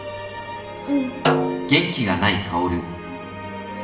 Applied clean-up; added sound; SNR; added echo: none; Snare drum; 3 dB; reverberation time 1.2 s.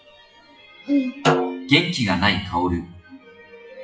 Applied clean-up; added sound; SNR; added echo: classical method WPE with log-MMSE.